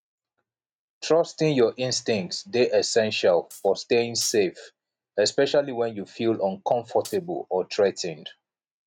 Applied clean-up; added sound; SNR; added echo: neural mask model RNNoise.